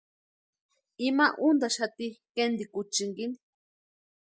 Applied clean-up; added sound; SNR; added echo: none; none; none; none.